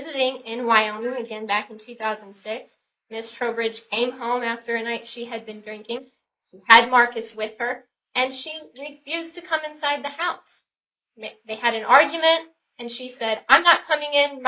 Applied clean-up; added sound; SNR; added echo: neural mask model Resemble Enhance denoiser.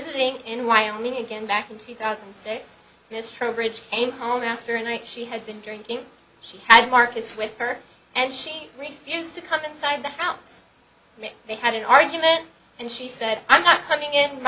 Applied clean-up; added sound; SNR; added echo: none; none; none; none.